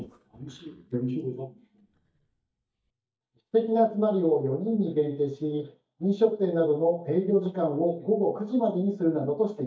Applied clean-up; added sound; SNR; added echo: neural mask model DeepFilterNet 3.